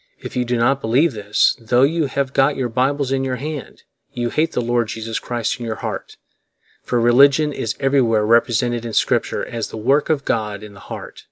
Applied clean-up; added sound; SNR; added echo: none; none; none; none.